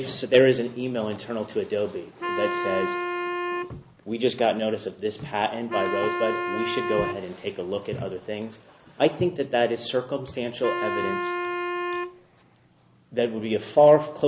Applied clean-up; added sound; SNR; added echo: none; Wind instrument, woodwind instrument; 5 dB; none.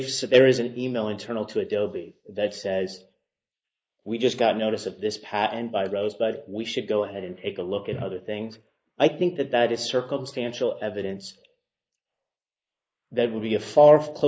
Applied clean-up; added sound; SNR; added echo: neural mask model Resemble Enhance denoiser.